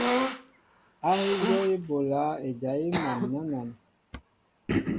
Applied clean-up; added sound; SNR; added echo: none; Cough; 2 dB; none.